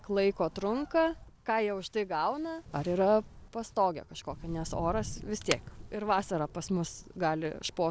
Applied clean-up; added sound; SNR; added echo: none; Wood; 11 dB; none.